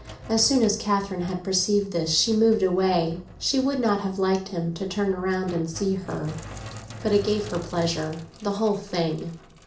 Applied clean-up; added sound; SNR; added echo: none; Sink (filling or washing); 17 dB; reverberation time 0.4 s.